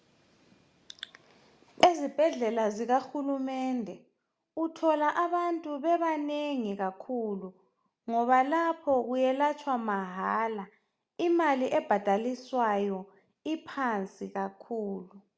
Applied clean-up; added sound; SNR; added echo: none; none; none; none.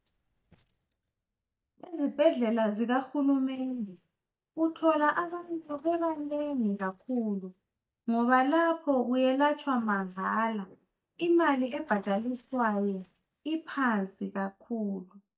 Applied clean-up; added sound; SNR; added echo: neural mask model DeepFilterNet 3.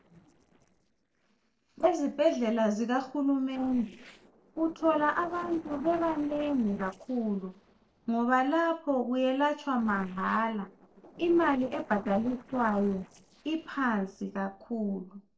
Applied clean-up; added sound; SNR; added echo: neural separator model SepFormer DNS4.